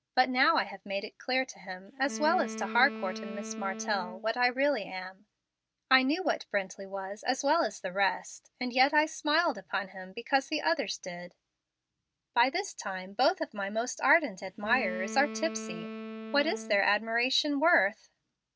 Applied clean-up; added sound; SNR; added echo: none; Wind instrument, woodwind instrument; 11 dB; none.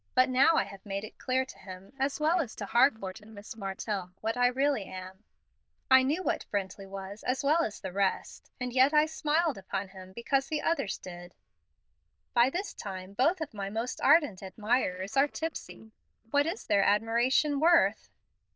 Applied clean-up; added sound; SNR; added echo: neural diffusion model UNIVERSE++.